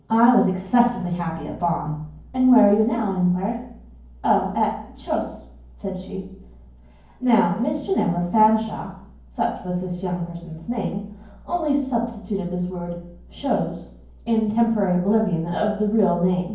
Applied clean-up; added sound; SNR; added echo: none; none; none; reverberation time 0.9 s.